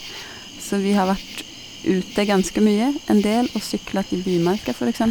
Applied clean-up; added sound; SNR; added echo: none; Cricket; 16 dB; none.